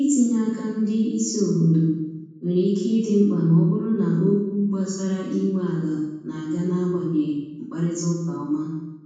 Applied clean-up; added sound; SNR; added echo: none; none; none; reverberation time 1.1 s.